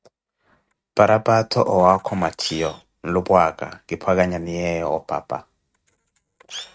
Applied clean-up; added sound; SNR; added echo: neural mask model RNNoise.